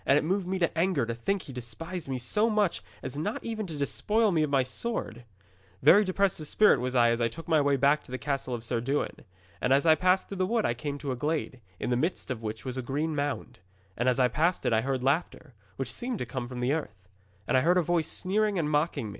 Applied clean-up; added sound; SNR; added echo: none; none; none; none.